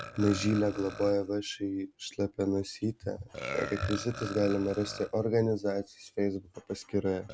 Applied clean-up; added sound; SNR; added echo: none; Burping, eructation; 13 dB; none.